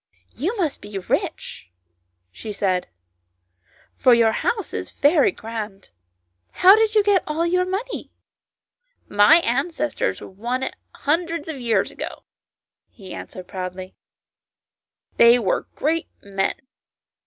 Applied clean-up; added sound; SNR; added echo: none; none; none; none.